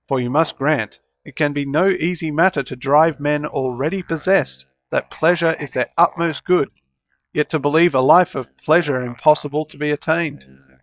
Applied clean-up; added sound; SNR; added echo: neural mask model DeepFilterNet 3.